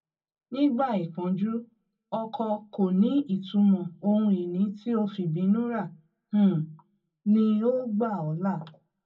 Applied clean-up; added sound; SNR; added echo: none; none; none; reverberation time 0.4 s.